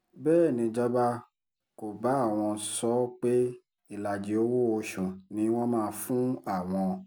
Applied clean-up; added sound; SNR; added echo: none; none; none; none.